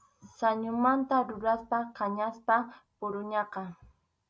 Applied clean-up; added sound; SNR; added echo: none; none; none; none.